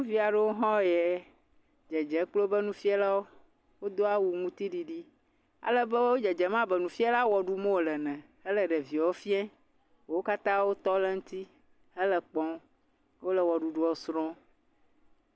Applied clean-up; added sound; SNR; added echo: none; none; none; none.